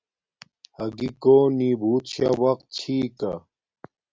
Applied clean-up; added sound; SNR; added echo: none; none; none; none.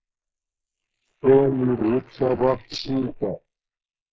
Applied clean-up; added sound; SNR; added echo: neural mask model Resemble Enhance denoiser.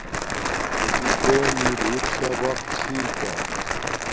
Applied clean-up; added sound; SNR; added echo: none; Crumpling, crinkling; -4 dB; none.